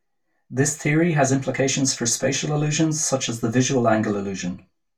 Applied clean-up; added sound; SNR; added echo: none; none; none; reverberation time 0.2 s.